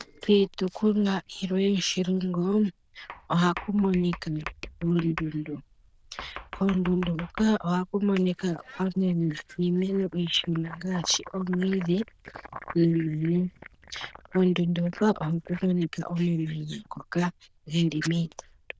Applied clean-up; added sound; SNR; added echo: neural diffusion model UNIVERSE++.